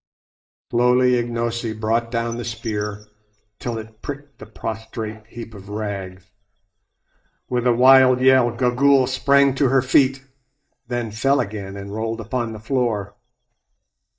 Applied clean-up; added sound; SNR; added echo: neural mask model DeepFilterNet 3.